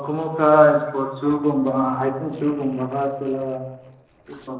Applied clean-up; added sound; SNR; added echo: neural separator model SepFormer DNS4.